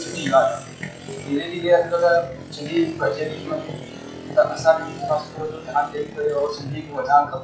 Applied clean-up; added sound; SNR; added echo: classical method WPE with log-MMSE.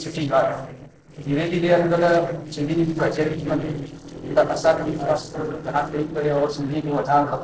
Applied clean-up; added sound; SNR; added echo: neural separator model SepFormer DNS4.